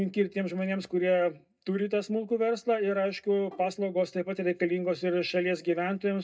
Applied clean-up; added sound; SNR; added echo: neural mask model DeepFilterNet 3.